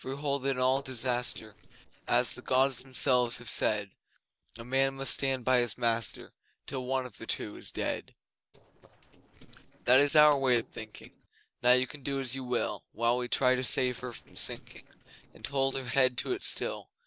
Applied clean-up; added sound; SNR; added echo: neural separator model SepFormer DNS4.